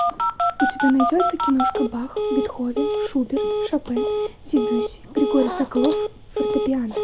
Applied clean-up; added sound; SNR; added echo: none; Telephone; 0 dB; none.